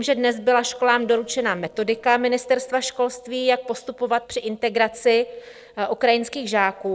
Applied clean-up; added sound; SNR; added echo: neural separator model SepFormer DNS4.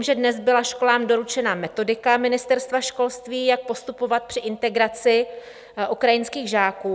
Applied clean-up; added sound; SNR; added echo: none; none; none; none.